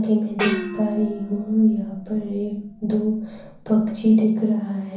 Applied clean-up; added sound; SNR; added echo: none; Gong; 13 dB; reverberation time 0.6 s.